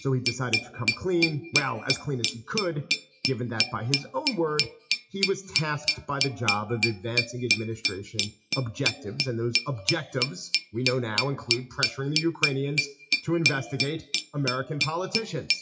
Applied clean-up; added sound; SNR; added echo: classical method WPE with log-MMSE.